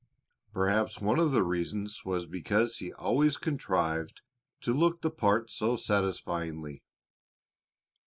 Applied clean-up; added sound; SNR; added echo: neural mask model Resemble Enhance denoiser.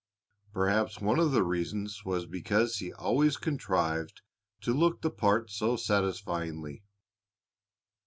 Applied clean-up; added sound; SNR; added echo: none; none; none; none.